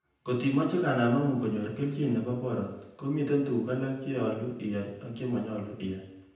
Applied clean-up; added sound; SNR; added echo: none; none; none; reverberation time 0.9 s.